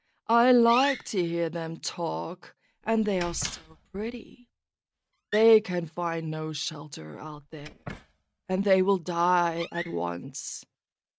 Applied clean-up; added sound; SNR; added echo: neural mask model RNNoise.